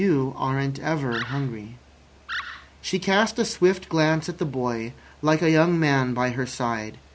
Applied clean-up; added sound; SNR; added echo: none; Animal; 12 dB; none.